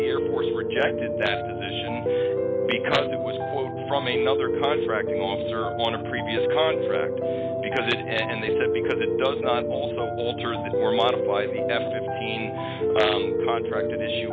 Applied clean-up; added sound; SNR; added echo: none; Piano; -3 dB; none.